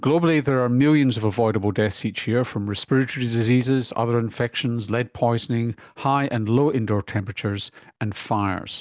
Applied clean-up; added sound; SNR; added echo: none; none; none; none.